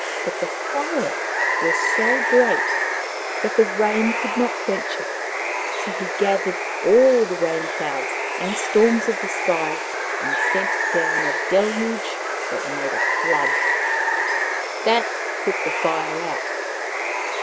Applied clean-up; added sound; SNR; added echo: none; Water; 0 dB; none.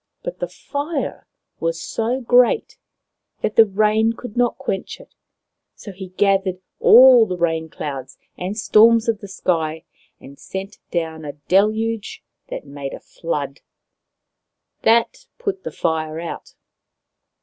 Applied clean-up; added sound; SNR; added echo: none; none; none; none.